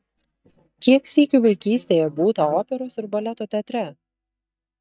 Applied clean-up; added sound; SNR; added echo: neural mask model DeepFilterNet 3.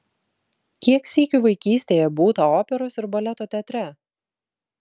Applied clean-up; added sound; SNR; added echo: none; none; none; none.